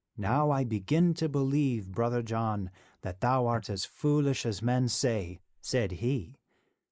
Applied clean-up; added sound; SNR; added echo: neural mask model Resemble Enhance denoiser.